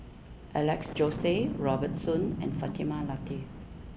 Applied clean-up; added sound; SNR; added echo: none; Boom; 6 dB; none.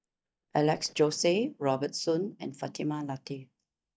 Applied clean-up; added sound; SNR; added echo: neural mask model DeepFilterNet 3.